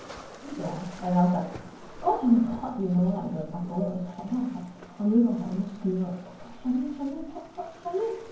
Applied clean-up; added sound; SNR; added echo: none; Waves, surf; 17 dB; reverberation time 0.9 s.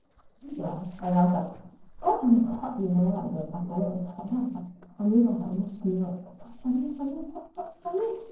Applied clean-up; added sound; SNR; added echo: neural separator model SepFormer DNS4.